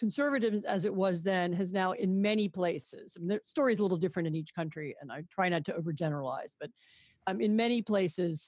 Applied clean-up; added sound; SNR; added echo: none; none; none; none.